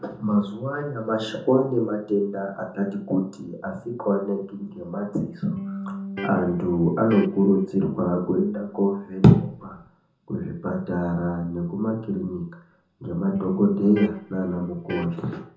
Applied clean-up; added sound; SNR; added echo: none; Electric guitar; 10 dB; reverberation time 0.5 s.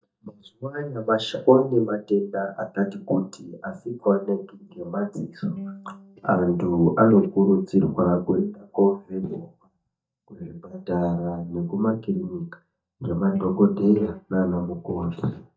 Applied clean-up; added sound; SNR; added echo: neural mask model DeepFilterNet 3.